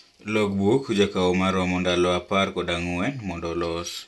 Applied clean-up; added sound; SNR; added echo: none; none; none; none.